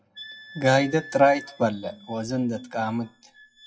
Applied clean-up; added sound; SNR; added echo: classical method WPE with log-MMSE.